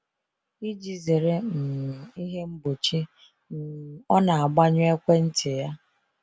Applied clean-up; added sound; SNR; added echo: none; none; none; none.